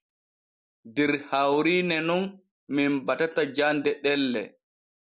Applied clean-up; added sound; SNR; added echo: none; none; none; none.